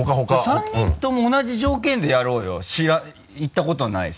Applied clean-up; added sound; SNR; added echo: none; none; none; none.